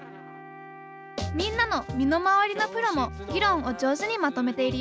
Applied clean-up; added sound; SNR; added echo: none; Wind instrument, woodwind instrument; 19 dB; none.